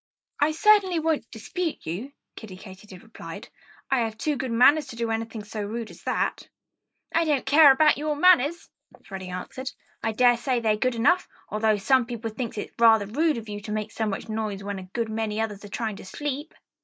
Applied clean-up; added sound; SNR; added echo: neural mask model Resemble Enhance denoiser.